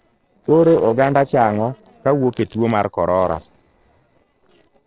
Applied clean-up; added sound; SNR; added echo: neural separator model SepFormer DNS4.